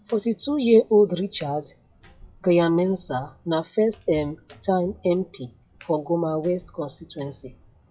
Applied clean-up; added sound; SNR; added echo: classical method WPE with log-MMSE.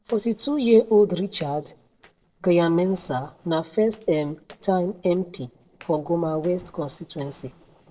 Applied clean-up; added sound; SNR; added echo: neural separator model SepFormer DNS4.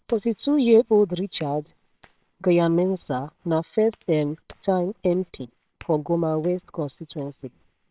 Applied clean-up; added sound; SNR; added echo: neural separator model SepFormer WHAMR!.